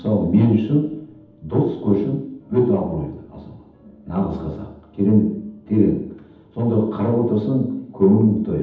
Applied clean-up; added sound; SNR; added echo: none; none; none; reverberation time 0.8 s.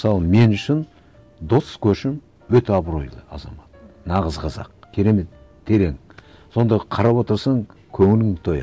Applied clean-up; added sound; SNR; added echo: none; none; none; none.